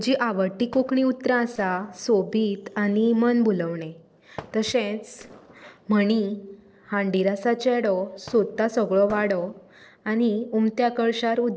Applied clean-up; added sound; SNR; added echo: neural separator model SepFormer DNS4.